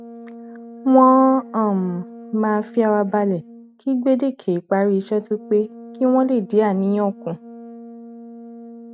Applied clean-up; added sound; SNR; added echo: neural mask model RNNoise.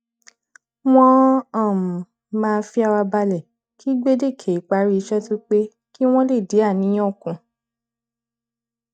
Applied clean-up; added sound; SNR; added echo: neural mask model DeepFilterNet 3.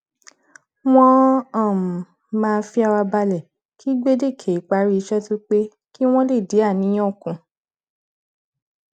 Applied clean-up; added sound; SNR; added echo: none; none; none; none.